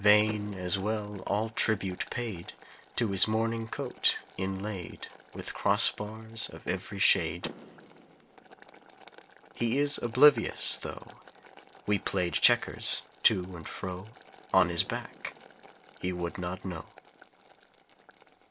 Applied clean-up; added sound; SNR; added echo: none; Door / Car + Boiling; 19 dB; none.